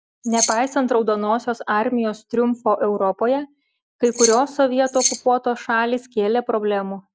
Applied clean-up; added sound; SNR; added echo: neural mask model Resemble Enhance denoiser.